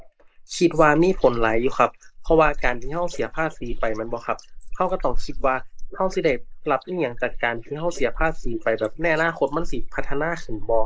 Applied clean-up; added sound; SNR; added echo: neural mask model Resemble Enhance denoiser.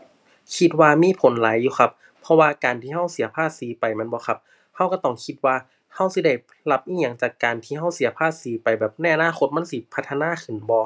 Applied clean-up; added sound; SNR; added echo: none; none; none; none.